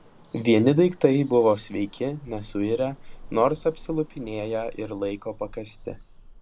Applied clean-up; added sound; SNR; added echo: none; Bird vocalization, bird call, bird song; 19 dB; none.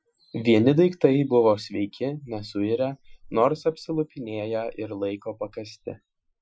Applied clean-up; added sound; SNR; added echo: classical method Wiener filter.